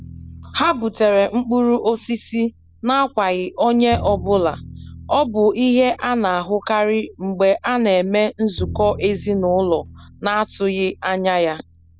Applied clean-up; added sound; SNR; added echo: none; Bowed string instrument; 17 dB; none.